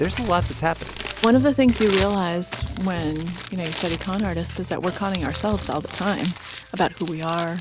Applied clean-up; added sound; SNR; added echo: none; Crumpling, crinkling; 11 dB; none.